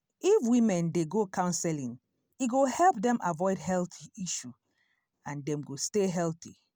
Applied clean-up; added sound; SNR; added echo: none; none; none; none.